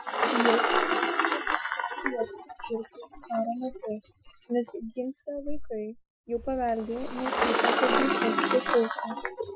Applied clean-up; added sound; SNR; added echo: classical method Wiener filter.